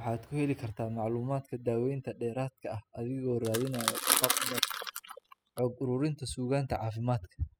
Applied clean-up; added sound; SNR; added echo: classical method spectral subtraction.